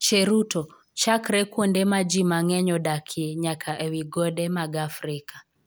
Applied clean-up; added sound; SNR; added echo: none; none; none; none.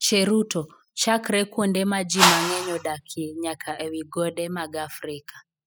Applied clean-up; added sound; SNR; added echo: classical method spectral subtraction.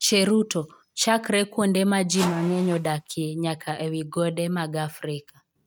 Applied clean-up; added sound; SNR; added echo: neural mask model RNNoise.